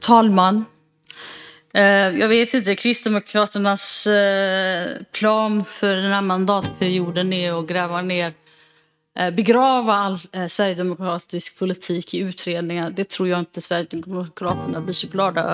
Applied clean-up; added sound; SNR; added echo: neural mask model RNNoise.